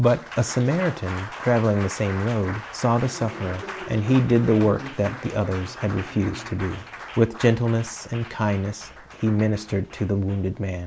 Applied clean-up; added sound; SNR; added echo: none; Applause; 14 dB; none.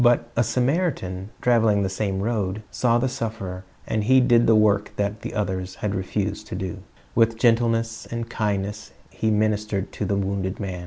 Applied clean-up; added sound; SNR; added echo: none; none; none; none.